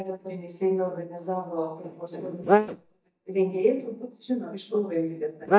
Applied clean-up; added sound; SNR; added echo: neural mask model DeepFilterNet 3.